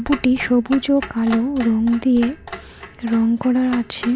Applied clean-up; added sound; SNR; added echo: none; Clock; 15 dB; none.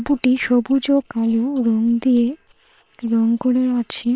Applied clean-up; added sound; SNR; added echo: neural separator model SepFormer WHAM!.